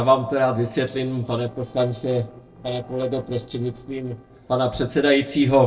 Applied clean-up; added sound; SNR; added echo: neural separator model SepFormer DNS4.